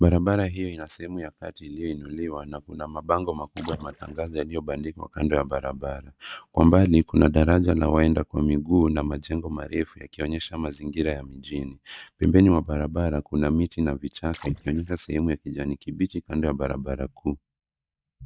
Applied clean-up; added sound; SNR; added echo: neural mask model DeepFilterNet 3.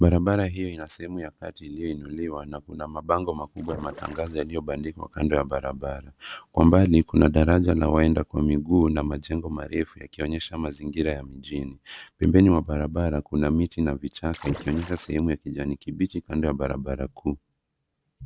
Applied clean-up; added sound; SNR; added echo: neural separator model SepFormer DNS4.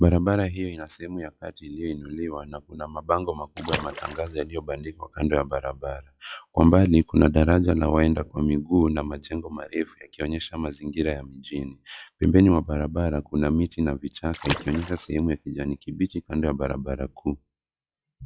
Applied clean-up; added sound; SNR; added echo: classical method log-MMSE.